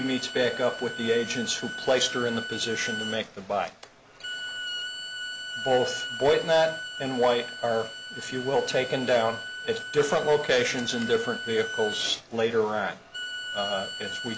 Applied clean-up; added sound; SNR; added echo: none; Bowed string instrument; 9 dB; none.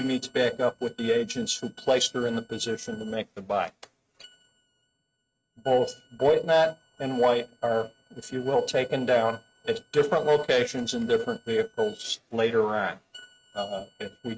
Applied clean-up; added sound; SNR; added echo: neural mask model RNNoise.